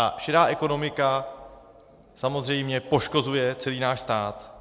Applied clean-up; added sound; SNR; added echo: none; none; none; none.